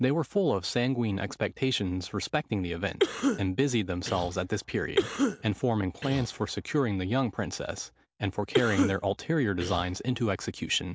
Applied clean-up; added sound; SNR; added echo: none; Cough; 3 dB; none.